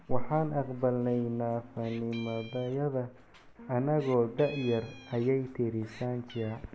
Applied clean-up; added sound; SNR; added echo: none; Guitar + Meow; 20 dB; none.